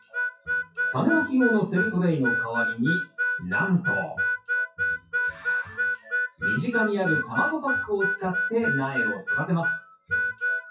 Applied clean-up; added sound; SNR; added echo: classical method WPE with log-MMSE.